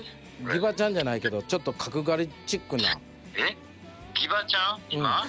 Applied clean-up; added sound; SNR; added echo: none; none; none; none.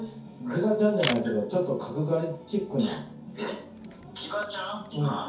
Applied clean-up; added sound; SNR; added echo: none; Camera; 12 dB; reverberation time 0.6 s.